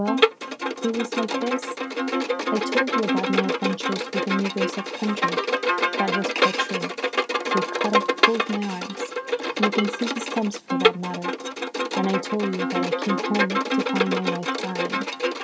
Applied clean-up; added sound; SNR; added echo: none; Bowed string instrument; -4 dB; none.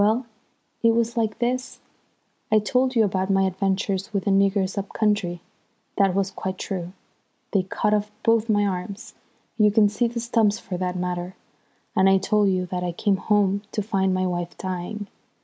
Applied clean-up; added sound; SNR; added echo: none; none; none; none.